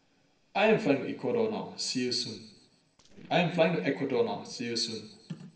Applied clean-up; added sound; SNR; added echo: neural separator model SepFormer DNS4.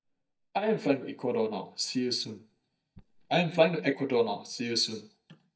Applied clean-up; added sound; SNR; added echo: neural mask model DeepFilterNet 3.